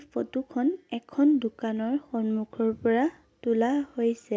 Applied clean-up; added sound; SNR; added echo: none; none; none; none.